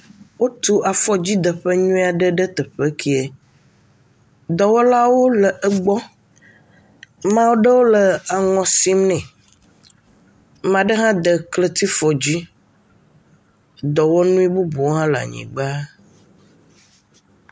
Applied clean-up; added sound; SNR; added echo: none; none; none; none.